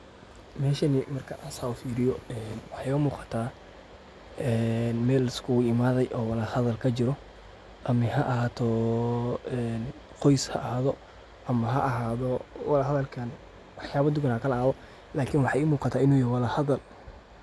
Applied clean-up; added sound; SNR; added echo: none; none; none; none.